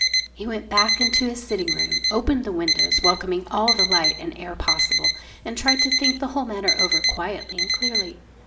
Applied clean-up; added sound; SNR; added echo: none; Alarm; -3 dB; reverberation time 2.6 s.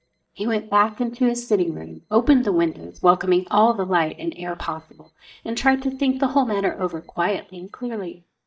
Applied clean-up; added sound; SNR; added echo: neural mask model DeepFilterNet 3.